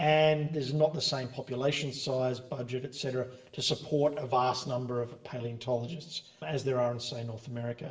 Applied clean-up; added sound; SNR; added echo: none; none; none; reverberation time 1.0 s.